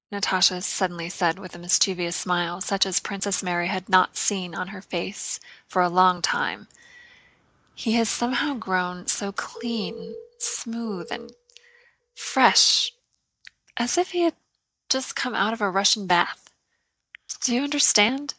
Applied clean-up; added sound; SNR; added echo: neural mask model DeepFilterNet 3.